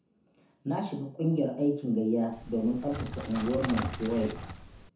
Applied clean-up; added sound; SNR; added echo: none; Crackle; 8 dB; reverberation time 0.7 s.